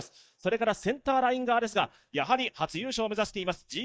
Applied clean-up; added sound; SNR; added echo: neural mask model DeepFilterNet 3.